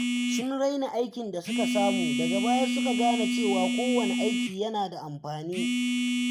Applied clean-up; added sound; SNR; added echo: none; Telephone; -2 dB; none.